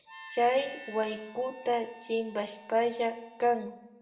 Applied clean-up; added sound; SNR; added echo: none; Harmonica; 18 dB; reverberation time 0.7 s.